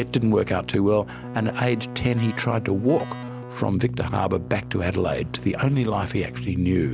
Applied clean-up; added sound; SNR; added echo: none; Keyboard (musical); 10 dB; none.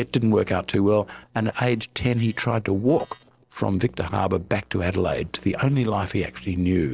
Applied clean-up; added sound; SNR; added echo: neural separator model SepFormer DNS4.